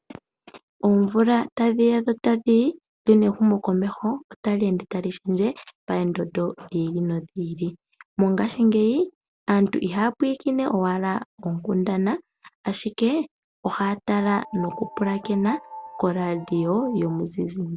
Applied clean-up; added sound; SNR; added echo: none; Piano; 15 dB; none.